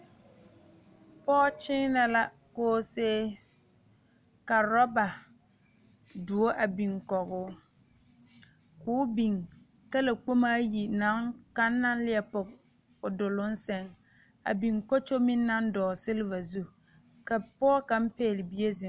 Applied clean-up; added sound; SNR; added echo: none; none; none; none.